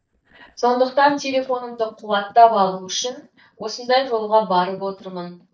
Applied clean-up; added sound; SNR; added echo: neural mask model DeepFilterNet 3.